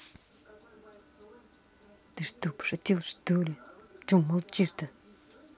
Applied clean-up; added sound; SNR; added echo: none; none; none; none.